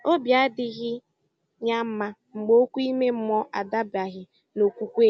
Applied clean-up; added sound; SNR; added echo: none; none; none; none.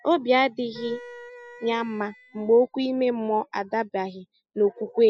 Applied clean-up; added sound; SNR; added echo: classical method spectral subtraction.